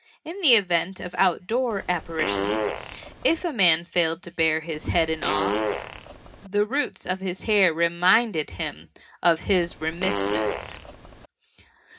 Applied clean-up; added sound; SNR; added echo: none; Fart; 3 dB; reverberation time 0.3 s.